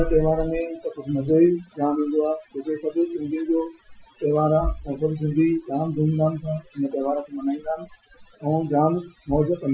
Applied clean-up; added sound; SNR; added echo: classical method Wiener filter.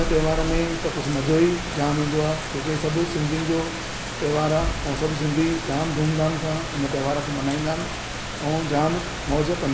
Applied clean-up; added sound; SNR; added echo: none; Rain; 5 dB; none.